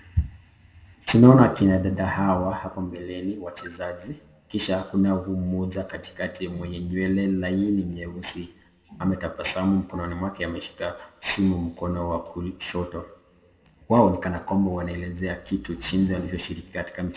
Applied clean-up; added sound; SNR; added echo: none; none; none; reverberation time 1.0 s.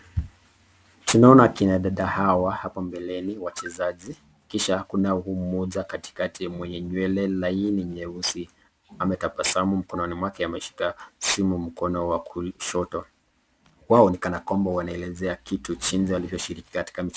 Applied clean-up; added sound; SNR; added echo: none; none; none; none.